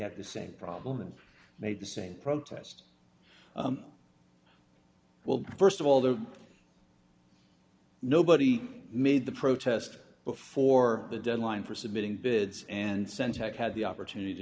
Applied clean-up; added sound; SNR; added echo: none; none; none; none.